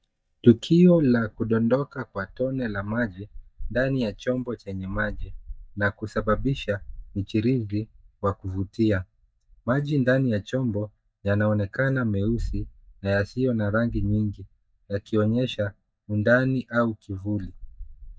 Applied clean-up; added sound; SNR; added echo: neural mask model DeepFilterNet 3.